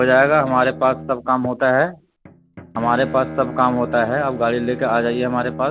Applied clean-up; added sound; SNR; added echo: none; Bowed string instrument; 13 dB; none.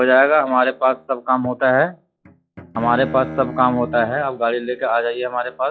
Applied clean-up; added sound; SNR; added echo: classical method log-MMSE.